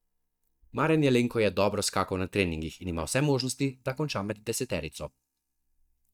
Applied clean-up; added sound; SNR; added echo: neural mask model DeepFilterNet 3.